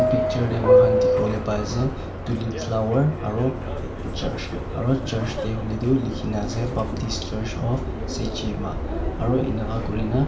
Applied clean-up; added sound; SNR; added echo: none; Subway, metro, underground; -1 dB; reverberation time 0.6 s.